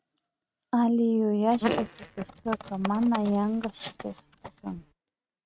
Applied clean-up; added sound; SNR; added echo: neural mask model RNNoise.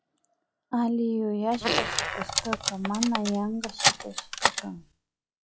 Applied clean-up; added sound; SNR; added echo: classical method log-MMSE.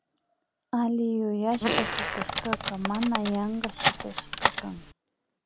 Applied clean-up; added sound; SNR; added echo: none; Fart + Cutlery, silverware; -2 dB; none.